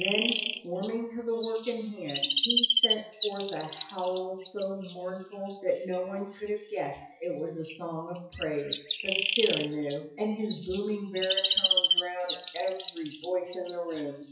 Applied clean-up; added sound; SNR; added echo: classical method WPE with log-MMSE.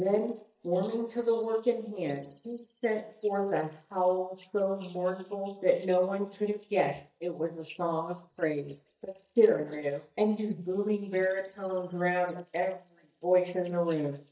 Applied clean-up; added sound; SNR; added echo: neural mask model DeepFilterNet 3.